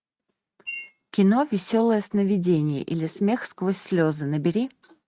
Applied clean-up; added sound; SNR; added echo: neural mask model RNNoise.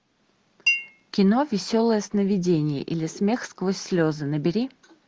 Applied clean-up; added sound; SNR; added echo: none; Chink, clink; 4 dB; none.